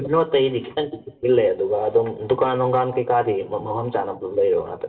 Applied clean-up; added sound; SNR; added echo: none; none; none; reverberation time 0.8 s.